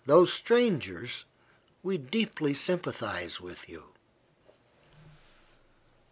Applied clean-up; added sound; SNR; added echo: none; none; none; none.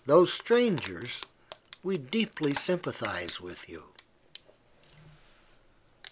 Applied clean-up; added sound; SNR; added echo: none; Crumpling, crinkling; 18 dB; none.